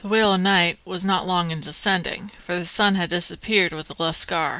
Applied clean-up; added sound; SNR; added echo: none; none; none; none.